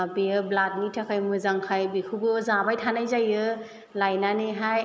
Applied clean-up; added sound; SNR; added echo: none; none; none; none.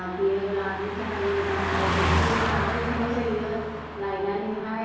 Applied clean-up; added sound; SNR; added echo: none; Car passing by; 0 dB; reverberation time 1.3 s.